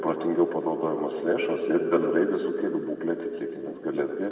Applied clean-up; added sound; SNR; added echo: none; none; none; reverberation time 1.9 s.